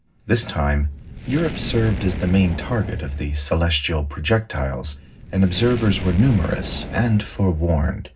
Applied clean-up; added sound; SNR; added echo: none; Fire; 11 dB; reverberation time 0.4 s.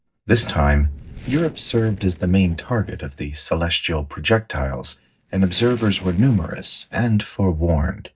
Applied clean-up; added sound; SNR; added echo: neural mask model DeepFilterNet 3.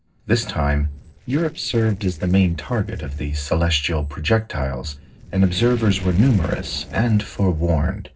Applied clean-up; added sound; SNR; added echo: neural separator model SepFormer DNS4.